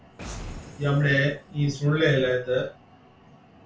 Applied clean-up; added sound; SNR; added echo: none; Boom; 18 dB; reverberation time 0.2 s.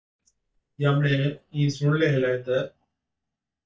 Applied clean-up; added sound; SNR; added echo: neural mask model DeepFilterNet 3.